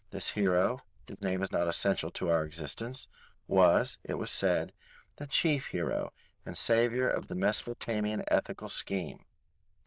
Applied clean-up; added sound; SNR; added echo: neural diffusion model UNIVERSE++.